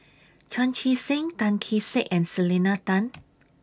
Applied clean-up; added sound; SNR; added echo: none; none; none; none.